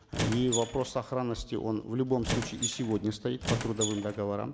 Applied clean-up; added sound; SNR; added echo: none; Squeak; 4 dB; none.